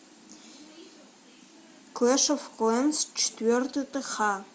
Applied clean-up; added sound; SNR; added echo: none; none; none; none.